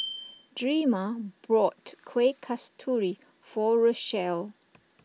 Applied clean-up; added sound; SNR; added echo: none; Bicycle bell; 19 dB; none.